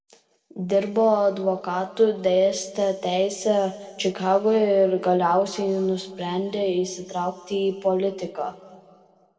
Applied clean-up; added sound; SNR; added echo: none; none; none; reverberation time 1.8 s.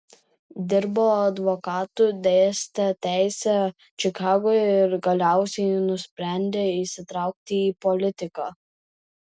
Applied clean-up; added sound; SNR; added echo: none; none; none; none.